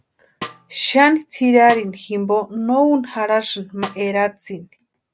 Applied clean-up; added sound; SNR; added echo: none; Snare drum; 19 dB; none.